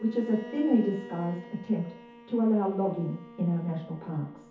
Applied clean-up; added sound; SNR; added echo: none; Bowed string instrument; 17 dB; reverberation time 0.5 s.